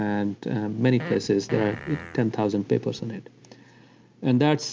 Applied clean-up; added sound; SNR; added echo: none; Fart; 13 dB; none.